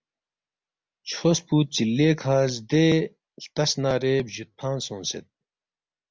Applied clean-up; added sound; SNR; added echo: none; none; none; none.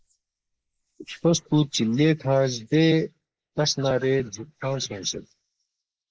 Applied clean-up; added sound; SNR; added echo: neural mask model Resemble Enhance denoiser.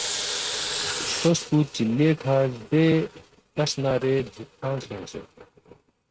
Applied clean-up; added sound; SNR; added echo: neural mask model RNNoise.